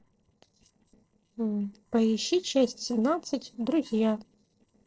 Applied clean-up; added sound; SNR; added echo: neural separator model SepFormer DNS4.